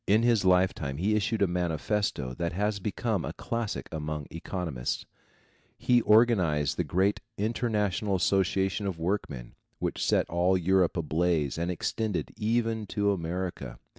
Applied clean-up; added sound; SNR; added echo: none; none; none; none.